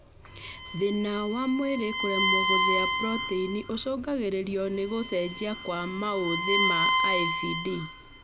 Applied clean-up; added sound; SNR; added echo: none; Bowed string instrument; -3 dB; none.